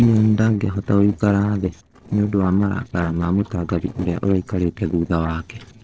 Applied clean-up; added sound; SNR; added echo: neural separator model SepFormer DNS4.